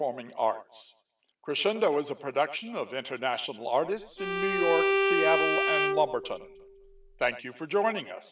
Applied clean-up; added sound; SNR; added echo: none; Bowed string instrument; -2 dB; none.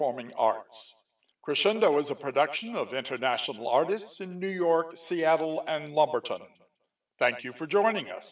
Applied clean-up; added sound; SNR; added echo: none; none; none; none.